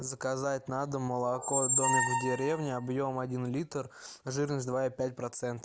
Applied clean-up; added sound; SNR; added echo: none; Squeak; 0 dB; none.